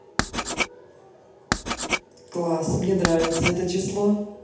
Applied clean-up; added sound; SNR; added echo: none; Writing; 4 dB; reverberation time 0.8 s.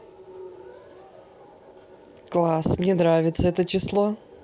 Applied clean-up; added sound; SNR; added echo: none; none; none; none.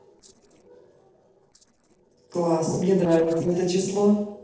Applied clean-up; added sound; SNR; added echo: neural separator model SepFormer DNS4.